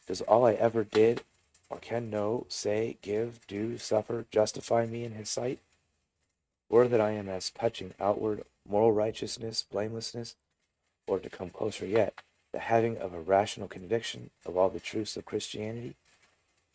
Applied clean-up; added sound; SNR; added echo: neural mask model RNNoise.